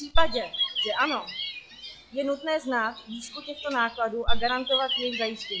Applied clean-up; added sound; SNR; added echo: classical method log-MMSE.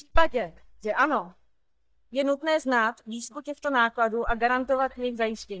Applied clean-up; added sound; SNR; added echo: neural mask model DeepFilterNet 3.